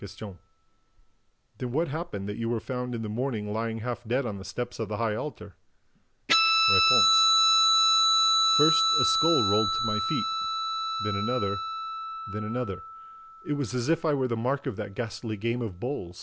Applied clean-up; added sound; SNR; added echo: none; Guitar; -2 dB; none.